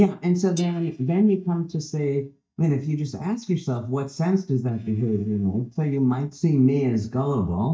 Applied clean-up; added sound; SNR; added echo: neural mask model DeepFilterNet 3.